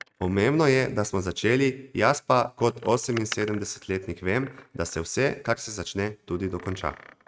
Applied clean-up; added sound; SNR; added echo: neural mask model RNNoise.